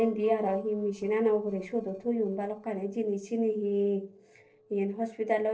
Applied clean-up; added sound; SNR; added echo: neural separator model SepFormer DNS4.